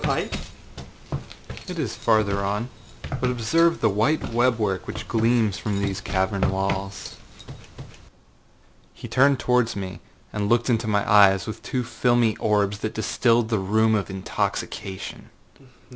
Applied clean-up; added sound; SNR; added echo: none; none; none; none.